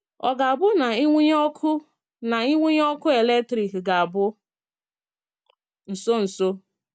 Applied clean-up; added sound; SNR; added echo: none; none; none; none.